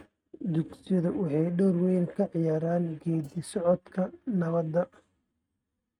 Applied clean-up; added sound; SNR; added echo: neural mask model RNNoise.